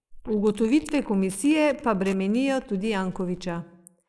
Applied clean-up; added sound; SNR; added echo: neural mask model Resemble Enhance denoiser.